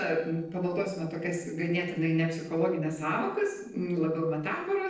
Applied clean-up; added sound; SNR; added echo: neural separator model SepFormer DNS4.